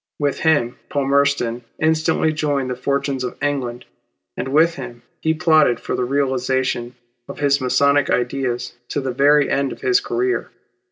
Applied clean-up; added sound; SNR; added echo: none; none; none; none.